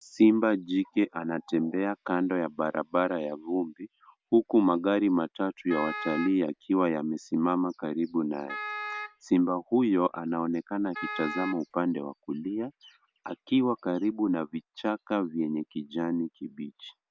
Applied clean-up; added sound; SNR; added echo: none; Wind instrument, woodwind instrument; 10 dB; none.